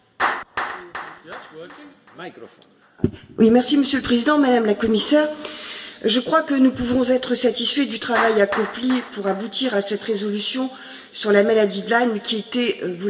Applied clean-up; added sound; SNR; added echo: none; Clapping; 13 dB; reverberation time 2.1 s.